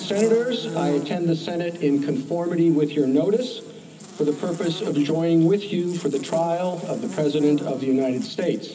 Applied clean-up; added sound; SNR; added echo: none; Buzz; 15 dB; reverberation time 0.4 s.